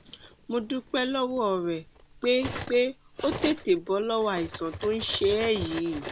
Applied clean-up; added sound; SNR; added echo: none; Cutlery, silverware; 13 dB; none.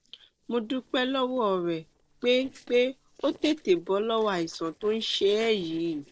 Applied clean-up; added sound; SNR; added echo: neural separator model SepFormer DNS4.